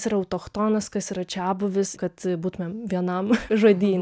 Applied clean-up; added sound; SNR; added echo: none; none; none; none.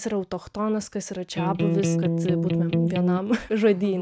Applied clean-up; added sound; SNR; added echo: none; Electric guitar; -3 dB; none.